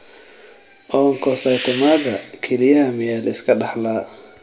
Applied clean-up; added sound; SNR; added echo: none; Hiss; 4 dB; reverberation time 0.9 s.